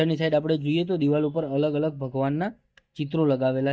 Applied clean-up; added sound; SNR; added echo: neural mask model DeepFilterNet 3.